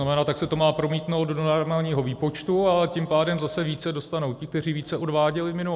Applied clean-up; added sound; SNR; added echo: none; none; none; none.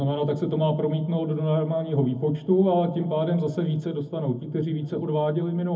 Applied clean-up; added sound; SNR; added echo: none; none; none; reverberation time 0.3 s.